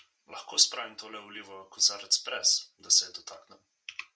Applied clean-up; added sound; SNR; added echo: none; none; none; none.